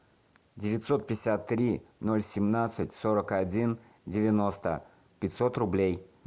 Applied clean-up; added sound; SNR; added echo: none; none; none; none.